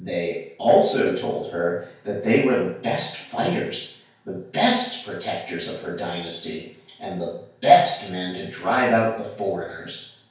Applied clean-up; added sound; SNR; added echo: none; none; none; reverberation time 0.5 s.